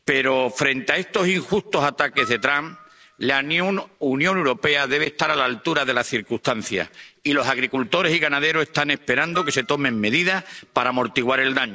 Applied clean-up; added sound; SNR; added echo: none; Harp; 15 dB; none.